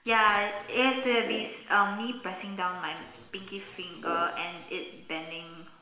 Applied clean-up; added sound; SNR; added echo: none; Brass instrument; 13 dB; reverberation time 1.0 s.